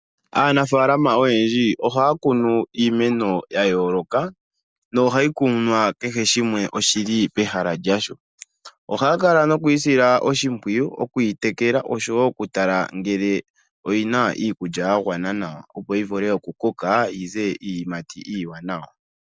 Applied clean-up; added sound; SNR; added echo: none; none; none; none.